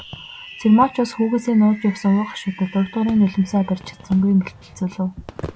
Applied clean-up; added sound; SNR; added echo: none; Fireworks; 19 dB; none.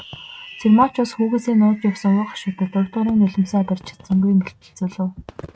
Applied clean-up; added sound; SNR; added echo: neural mask model RNNoise.